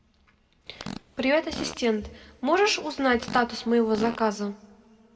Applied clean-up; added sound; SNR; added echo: none; Fart; 15 dB; reverberation time 1.2 s.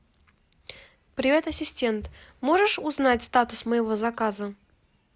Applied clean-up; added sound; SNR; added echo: none; none; none; none.